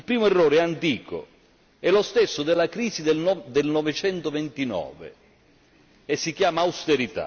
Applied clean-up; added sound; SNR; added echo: none; none; none; none.